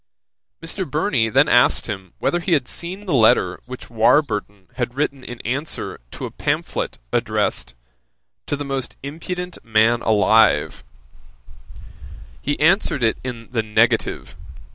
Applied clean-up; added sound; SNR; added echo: none; none; none; none.